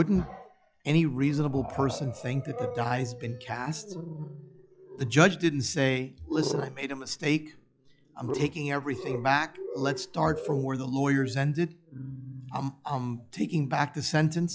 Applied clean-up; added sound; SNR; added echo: classical method log-MMSE.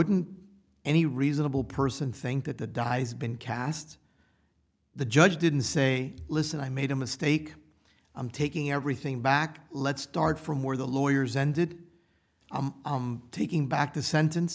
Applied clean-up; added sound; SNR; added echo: none; none; none; none.